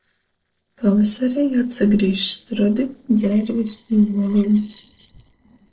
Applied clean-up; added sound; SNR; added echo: neural separator model SepFormer DNS4.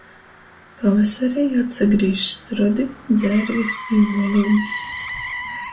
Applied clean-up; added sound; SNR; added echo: none; Motor vehicle (road); 14 dB; reverberation time 0.3 s.